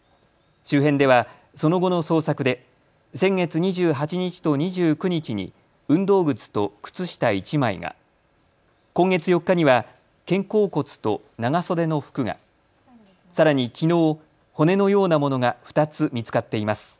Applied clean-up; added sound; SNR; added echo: none; none; none; none.